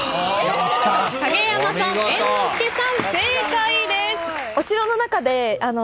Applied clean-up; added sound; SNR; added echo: none; none; none; none.